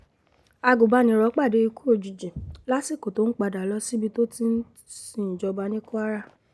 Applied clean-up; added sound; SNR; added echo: none; none; none; none.